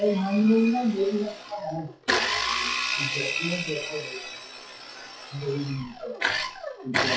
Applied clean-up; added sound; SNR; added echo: classical method WPE with log-MMSE.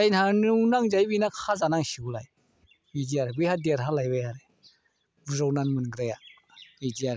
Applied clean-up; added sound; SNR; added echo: none; none; none; none.